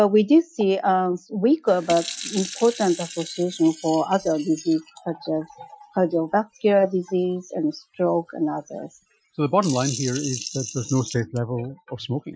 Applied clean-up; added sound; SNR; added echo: classical method Wiener filter.